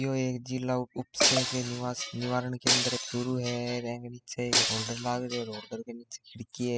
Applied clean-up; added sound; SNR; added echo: classical method spectral subtraction.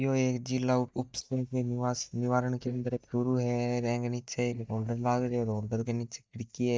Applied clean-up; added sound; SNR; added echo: neural mask model DeepFilterNet 3.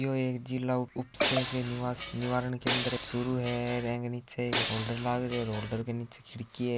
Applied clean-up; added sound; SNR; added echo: none; Shatter; 0 dB; none.